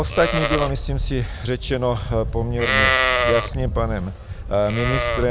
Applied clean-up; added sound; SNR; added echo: none; Livestock, farm animals, working animals; 0 dB; none.